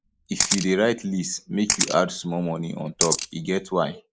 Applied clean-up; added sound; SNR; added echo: neural mask model Resemble Enhance denoiser.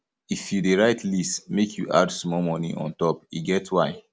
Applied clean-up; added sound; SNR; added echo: none; none; none; none.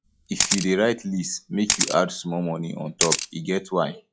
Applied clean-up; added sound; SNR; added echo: classical method log-MMSE.